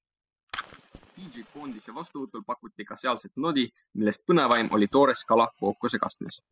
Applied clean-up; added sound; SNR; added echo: classical method spectral subtraction.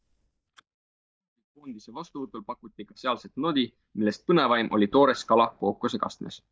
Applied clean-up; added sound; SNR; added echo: neural mask model DeepFilterNet 3.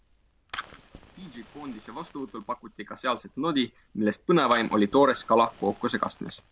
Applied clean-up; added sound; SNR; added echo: none; Fire; 19 dB; none.